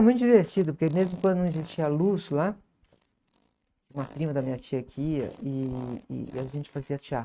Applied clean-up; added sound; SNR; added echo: neural mask model RNNoise.